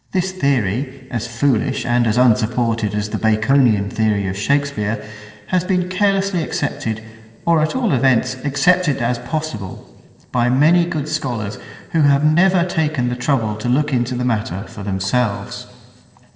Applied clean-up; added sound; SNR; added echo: neural separator model SepFormer DNS4.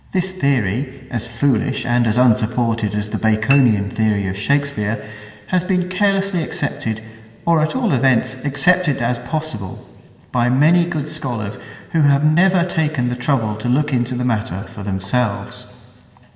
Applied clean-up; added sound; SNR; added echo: none; Piano; 13 dB; reverberation time 2.2 s.